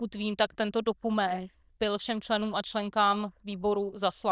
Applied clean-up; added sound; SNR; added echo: neural diffusion model UNIVERSE++.